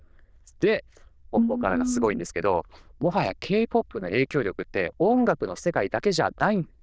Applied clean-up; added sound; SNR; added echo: neural diffusion model UNIVERSE++.